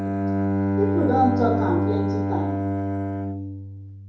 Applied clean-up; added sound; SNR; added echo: none; Bowed string instrument; -3 dB; reverberation time 0.6 s.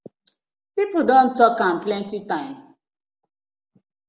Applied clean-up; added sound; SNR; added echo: none; none; none; none.